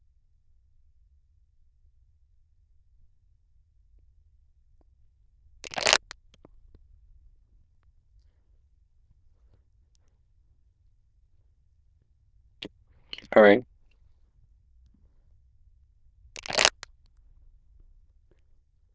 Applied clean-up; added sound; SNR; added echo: neural diffusion model UNIVERSE++.